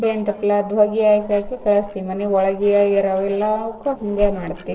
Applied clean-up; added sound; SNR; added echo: neural separator model SepFormer DNS4.